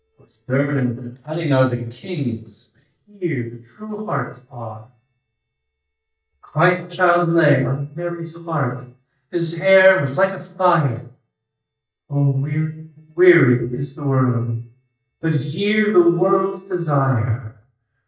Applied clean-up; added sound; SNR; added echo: neural mask model DeepFilterNet 3.